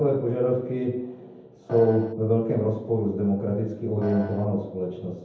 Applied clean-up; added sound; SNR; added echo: none; Piano; 11 dB; reverberation time 0.9 s.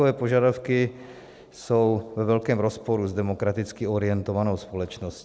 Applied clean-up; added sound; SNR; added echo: none; none; none; none.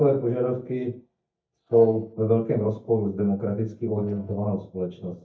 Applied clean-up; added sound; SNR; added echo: neural mask model DeepFilterNet 3.